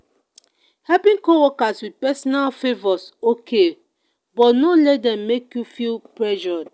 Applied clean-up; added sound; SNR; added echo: none; none; none; none.